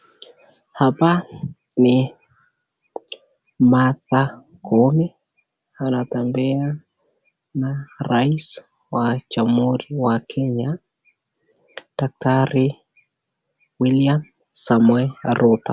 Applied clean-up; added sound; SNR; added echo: none; none; none; none.